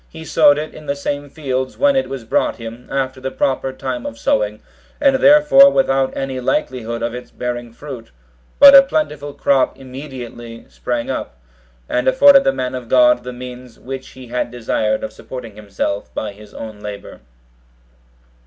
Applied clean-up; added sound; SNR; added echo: none; none; none; none.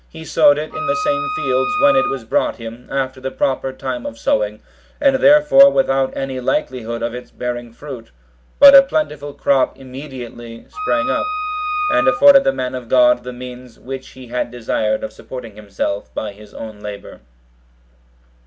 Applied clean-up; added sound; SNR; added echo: none; Wind instrument, woodwind instrument; 5 dB; none.